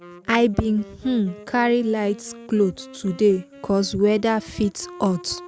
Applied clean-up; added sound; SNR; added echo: none; Wind instrument, woodwind instrument; 20 dB; none.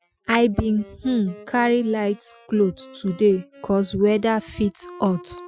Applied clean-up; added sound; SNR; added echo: classical method Wiener filter.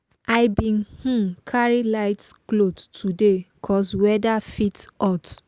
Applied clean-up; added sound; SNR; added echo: none; none; none; none.